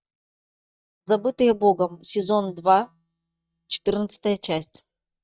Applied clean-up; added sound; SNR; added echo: neural mask model DeepFilterNet 3.